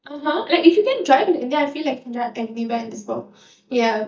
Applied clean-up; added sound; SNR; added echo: neural mask model DeepFilterNet 3.